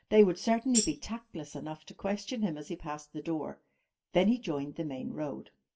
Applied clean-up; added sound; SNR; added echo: none; Tambourine; 4 dB; reverberation time 0.2 s.